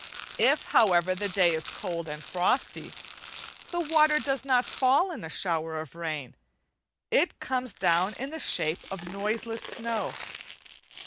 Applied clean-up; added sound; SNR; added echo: none; Rattle; 14 dB; none.